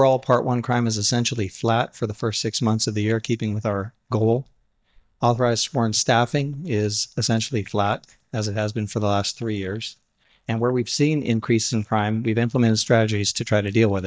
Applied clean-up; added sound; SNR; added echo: neural mask model DeepFilterNet 3.